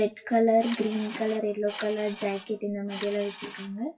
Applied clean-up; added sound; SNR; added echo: classical method WPE with log-MMSE.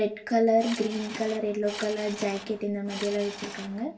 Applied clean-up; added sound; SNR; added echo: none; Subway, metro, underground / Engine; 12 dB; reverberation time 0.2 s.